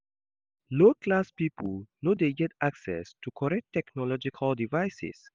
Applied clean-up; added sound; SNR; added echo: none; none; none; none.